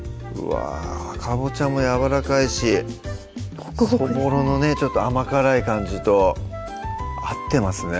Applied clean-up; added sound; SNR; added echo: none; none; none; none.